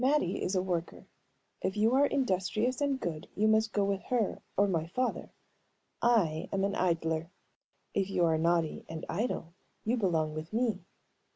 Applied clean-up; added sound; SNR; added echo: none; none; none; none.